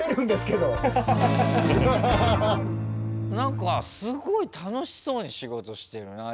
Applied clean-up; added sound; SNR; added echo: none; Electric guitar / Strum; 2 dB; none.